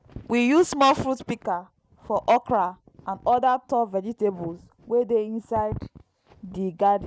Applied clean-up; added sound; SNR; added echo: none; none; none; none.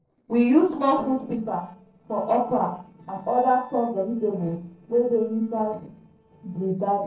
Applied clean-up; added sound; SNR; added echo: neural separator model SepFormer DNS4.